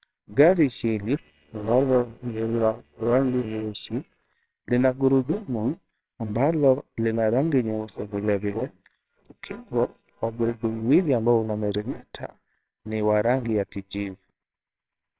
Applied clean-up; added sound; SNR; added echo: neural separator model SepFormer WHAMR!.